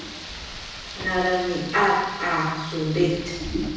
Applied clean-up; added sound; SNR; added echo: none; Rain; 11 dB; reverberation time 1.1 s.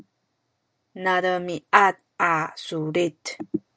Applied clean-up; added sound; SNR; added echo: none; none; none; none.